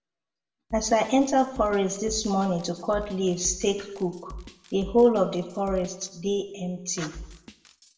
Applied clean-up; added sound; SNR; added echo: none; Drum kit; 18 dB; reverberation time 0.8 s.